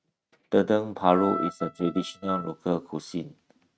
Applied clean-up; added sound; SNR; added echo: neural mask model RNNoise.